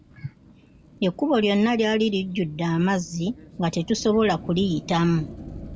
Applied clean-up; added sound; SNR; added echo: none; Fire; 18 dB; none.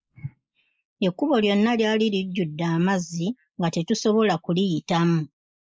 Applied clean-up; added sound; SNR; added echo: neural mask model Resemble Enhance denoiser.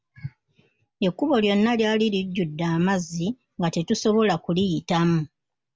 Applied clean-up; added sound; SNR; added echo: none; none; none; none.